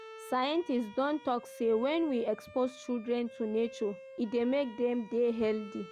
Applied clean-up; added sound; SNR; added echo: none; Bowed string instrument; 18 dB; none.